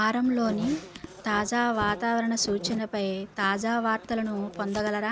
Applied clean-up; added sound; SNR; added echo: none; Insect; 14 dB; none.